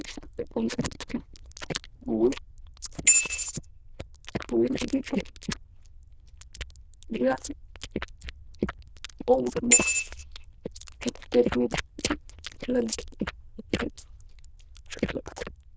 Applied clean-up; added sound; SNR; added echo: neural diffusion model UNIVERSE++.